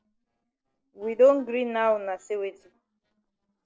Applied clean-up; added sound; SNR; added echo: neural separator model SepFormer DNS4.